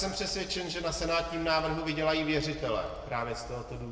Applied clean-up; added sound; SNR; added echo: none; Fire; 15 dB; reverberation time 1.7 s.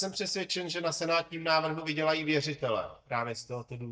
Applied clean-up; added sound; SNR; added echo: neural mask model DeepFilterNet 3.